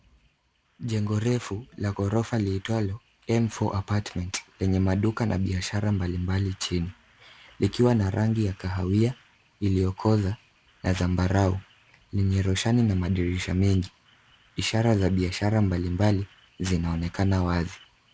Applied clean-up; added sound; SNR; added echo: none; none; none; none.